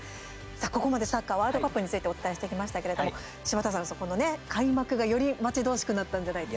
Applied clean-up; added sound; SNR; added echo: none; none; none; none.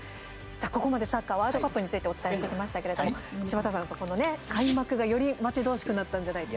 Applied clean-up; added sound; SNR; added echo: none; Bicycle; 12 dB; none.